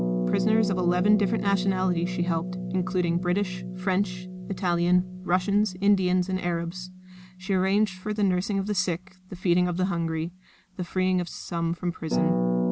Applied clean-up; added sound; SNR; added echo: none; Harp; 5 dB; none.